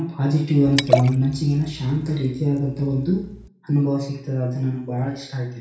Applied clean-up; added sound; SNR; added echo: none; Liquid; 6 dB; reverberation time 0.6 s.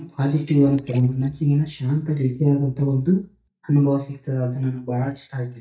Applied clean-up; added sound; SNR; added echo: neural mask model DeepFilterNet 3.